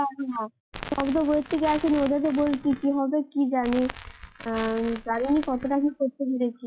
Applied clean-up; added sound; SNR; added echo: classical method log-MMSE.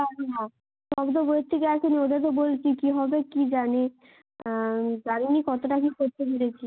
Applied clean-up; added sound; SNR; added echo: none; none; none; none.